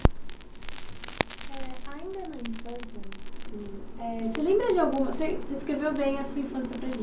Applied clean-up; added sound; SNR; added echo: none; Crackle; 1 dB; none.